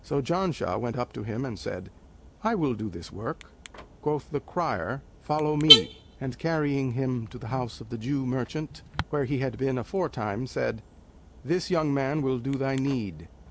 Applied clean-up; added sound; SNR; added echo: none; Alarm / Car; 4 dB; none.